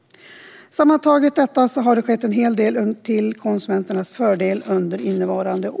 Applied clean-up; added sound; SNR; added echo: none; none; none; none.